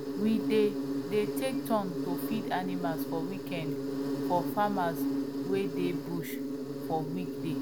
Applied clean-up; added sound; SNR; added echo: none; Insect; 0 dB; none.